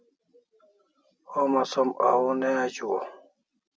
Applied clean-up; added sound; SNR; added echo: none; none; none; none.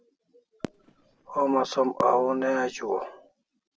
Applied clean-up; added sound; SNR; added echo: none; Fireworks; 16 dB; none.